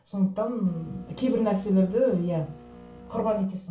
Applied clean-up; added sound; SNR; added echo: none; Printer; 19 dB; reverberation time 0.2 s.